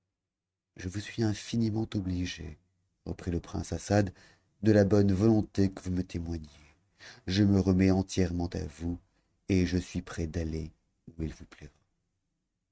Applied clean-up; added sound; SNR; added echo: neural mask model RNNoise.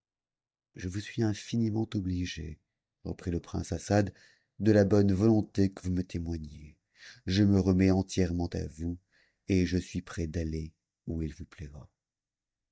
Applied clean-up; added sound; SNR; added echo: neural mask model DeepFilterNet 3.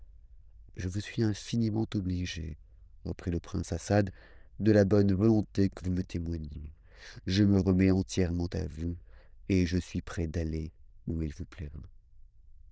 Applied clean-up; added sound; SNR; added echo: neural diffusion model UNIVERSE++.